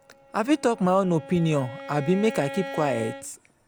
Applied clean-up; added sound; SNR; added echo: none; Bowed string instrument; 13 dB; none.